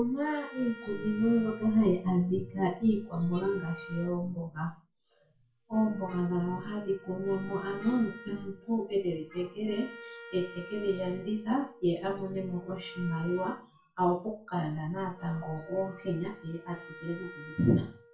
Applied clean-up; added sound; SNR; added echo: none; Wind instrument, woodwind instrument; 18 dB; reverberation time 0.3 s.